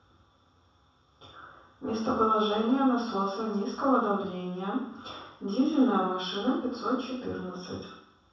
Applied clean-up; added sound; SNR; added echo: none; none; none; reverberation time 0.7 s.